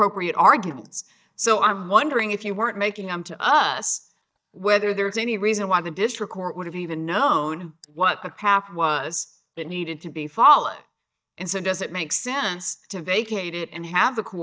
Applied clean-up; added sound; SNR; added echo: neural mask model DeepFilterNet 3.